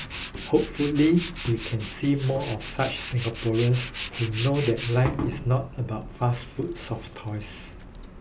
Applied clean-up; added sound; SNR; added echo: none; Tools; 10 dB; none.